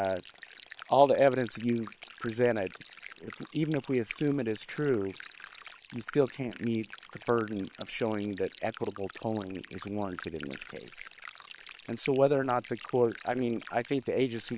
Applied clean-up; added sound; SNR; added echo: neural separator model SepFormer WHAM!.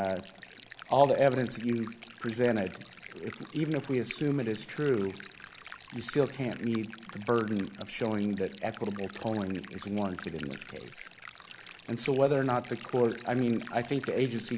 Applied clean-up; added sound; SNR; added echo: none; Stream; 17 dB; none.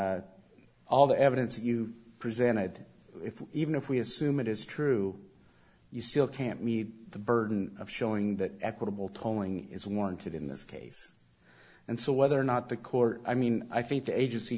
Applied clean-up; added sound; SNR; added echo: none; none; none; none.